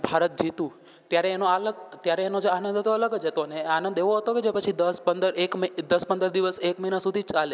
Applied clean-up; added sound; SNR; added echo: none; none; none; none.